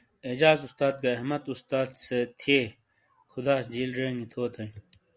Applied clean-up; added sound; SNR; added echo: none; none; none; none.